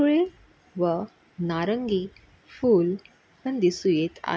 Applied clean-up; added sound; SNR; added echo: none; none; none; none.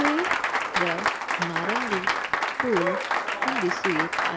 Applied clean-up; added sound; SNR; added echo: none; Applause; -4 dB; none.